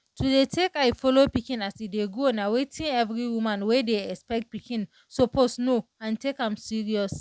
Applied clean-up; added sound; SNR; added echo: none; none; none; none.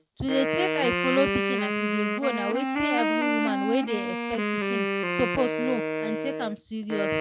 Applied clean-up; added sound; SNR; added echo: none; Wind instrument, woodwind instrument; -2 dB; none.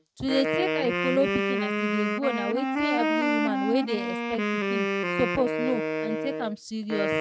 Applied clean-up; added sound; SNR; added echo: neural mask model RNNoise.